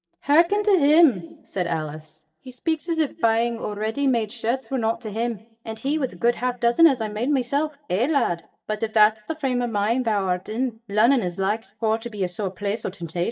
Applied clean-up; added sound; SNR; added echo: neural mask model DeepFilterNet 3.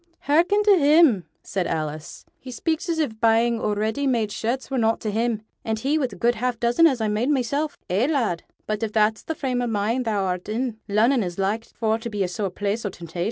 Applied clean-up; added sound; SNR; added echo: none; none; none; none.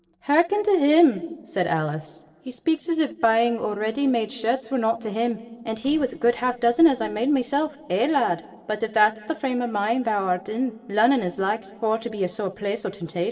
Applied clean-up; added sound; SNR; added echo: neural separator model SepFormer DNS4.